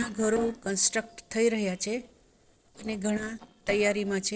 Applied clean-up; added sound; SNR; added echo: neural separator model SepFormer DNS4.